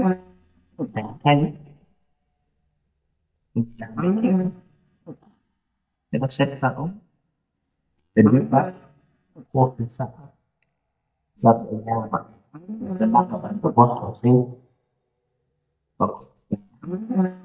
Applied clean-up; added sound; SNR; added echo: neural mask model DeepFilterNet 3.